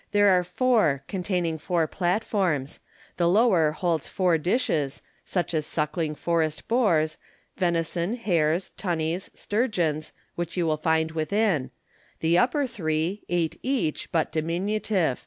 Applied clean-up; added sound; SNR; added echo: none; none; none; none.